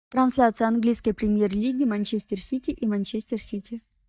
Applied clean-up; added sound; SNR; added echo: neural mask model DeepFilterNet 3.